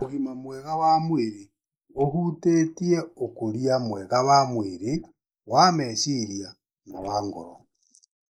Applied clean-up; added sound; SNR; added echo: neural mask model Resemble Enhance denoiser.